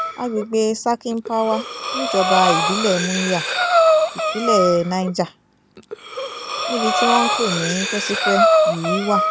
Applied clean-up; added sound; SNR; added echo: none; Breathing; -2 dB; none.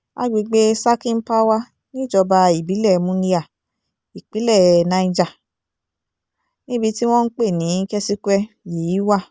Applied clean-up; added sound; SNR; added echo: none; none; none; none.